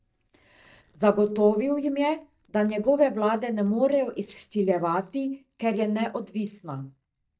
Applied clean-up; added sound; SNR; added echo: neural mask model DeepFilterNet 3.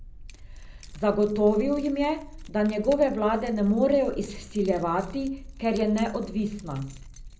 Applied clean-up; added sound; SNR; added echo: none; Keys jangling; 16 dB; reverberation time 0.5 s.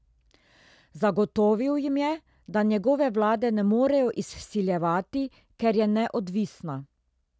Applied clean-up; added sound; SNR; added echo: none; none; none; none.